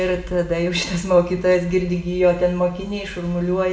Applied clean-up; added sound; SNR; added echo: none; none; none; reverberation time 0.7 s.